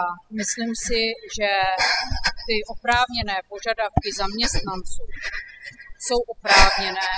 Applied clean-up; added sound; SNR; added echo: classical method spectral subtraction.